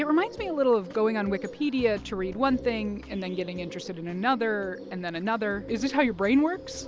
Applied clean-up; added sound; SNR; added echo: none; Bird; 16 dB; none.